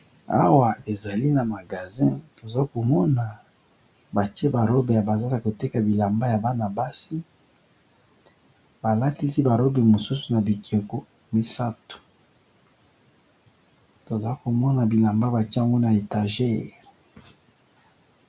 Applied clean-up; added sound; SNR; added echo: none; none; none; none.